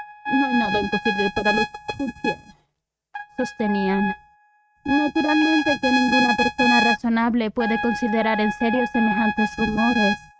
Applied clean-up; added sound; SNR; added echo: neural mask model RNNoise.